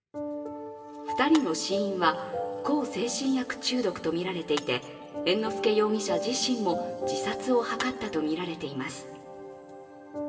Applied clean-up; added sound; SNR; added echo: none; Shatter; 20 dB; reverberation time 2.0 s.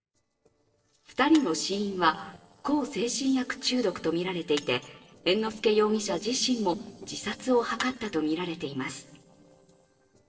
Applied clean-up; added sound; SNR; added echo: neural separator model SepFormer DNS4.